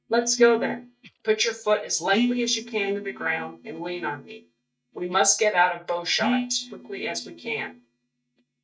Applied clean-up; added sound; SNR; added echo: neural mask model DeepFilterNet 3.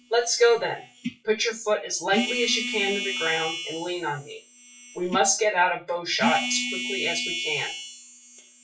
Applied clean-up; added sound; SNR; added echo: classical method WPE with log-MMSE.